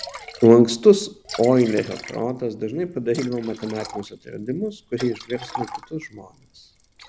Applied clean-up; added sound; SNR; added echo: none; Liquid; 17 dB; none.